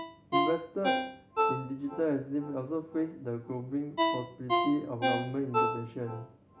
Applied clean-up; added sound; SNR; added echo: none; Ringtone; -1 dB; none.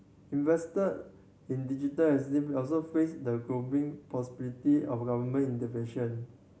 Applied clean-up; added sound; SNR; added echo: none; none; none; none.